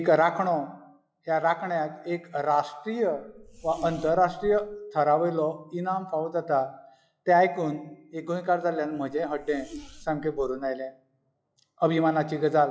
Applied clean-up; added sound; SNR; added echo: classical method log-MMSE.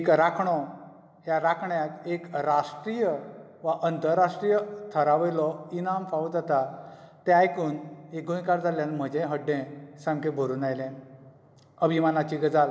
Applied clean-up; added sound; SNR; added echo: none; none; none; none.